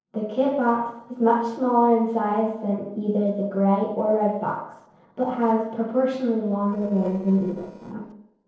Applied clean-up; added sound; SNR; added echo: neural separator model SepFormer DNS4.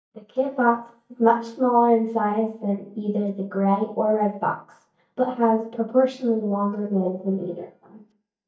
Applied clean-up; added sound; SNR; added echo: neural mask model DeepFilterNet 3.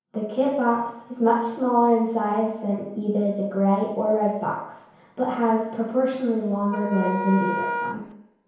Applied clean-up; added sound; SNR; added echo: none; Wind instrument, woodwind instrument; 5 dB; reverberation time 1.0 s.